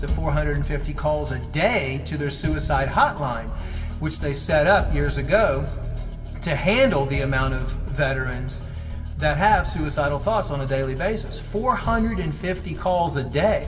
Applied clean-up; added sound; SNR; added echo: none; none; none; reverberation time 2.6 s.